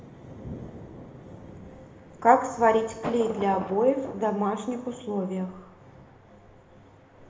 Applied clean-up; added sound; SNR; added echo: none; Thunder; 14 dB; reverberation time 0.9 s.